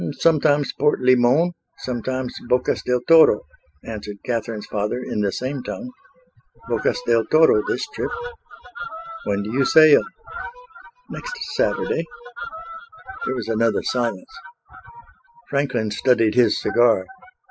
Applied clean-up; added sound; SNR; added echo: classical method spectral subtraction.